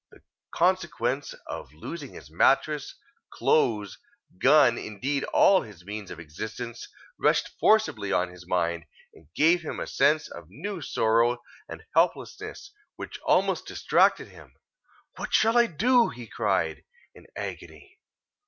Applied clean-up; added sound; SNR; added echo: none; none; none; none.